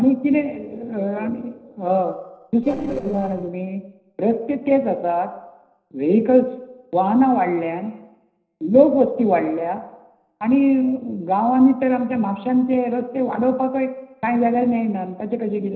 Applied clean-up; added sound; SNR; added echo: neural separator model SepFormer DNS4.